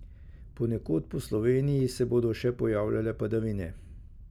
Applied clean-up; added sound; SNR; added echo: none; Wind; 17 dB; none.